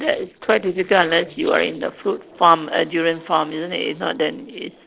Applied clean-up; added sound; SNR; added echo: neural separator model SepFormer DNS4.